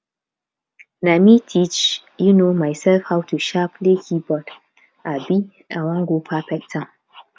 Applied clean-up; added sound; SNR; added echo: none; none; none; none.